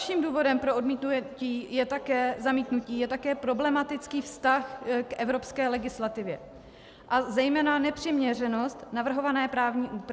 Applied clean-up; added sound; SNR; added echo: none; none; none; none.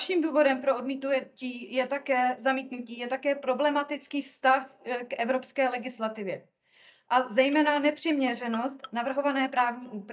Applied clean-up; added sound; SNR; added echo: neural mask model DeepFilterNet 3.